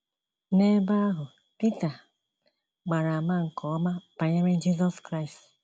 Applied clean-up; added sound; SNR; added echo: none; none; none; none.